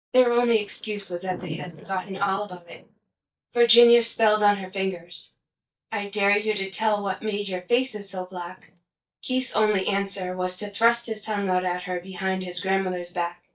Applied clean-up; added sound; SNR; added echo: neural mask model DeepFilterNet 3.